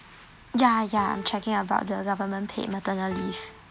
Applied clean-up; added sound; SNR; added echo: none; Piano; 12 dB; none.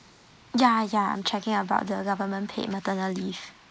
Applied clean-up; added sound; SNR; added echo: neural mask model Resemble Enhance denoiser.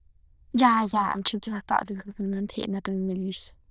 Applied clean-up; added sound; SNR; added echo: neural diffusion model UNIVERSE++.